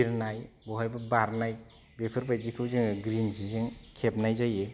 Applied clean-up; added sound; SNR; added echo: none; none; none; none.